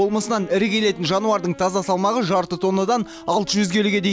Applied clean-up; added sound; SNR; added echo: none; Wind instrument, woodwind instrument; 19 dB; none.